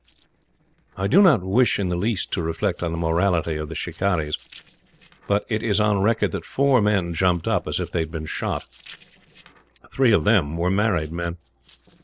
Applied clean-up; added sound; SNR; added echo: neural separator model SepFormer DNS4.